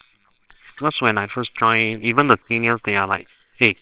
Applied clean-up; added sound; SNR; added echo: neural separator model SepFormer WHAMR!.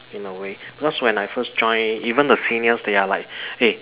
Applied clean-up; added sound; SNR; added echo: none; none; none; none.